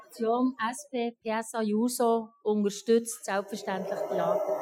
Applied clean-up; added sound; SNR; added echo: classical method Wiener filter.